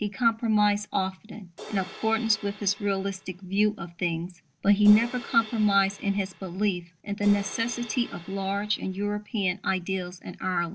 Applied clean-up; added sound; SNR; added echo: none; Crash cymbal; 17 dB; none.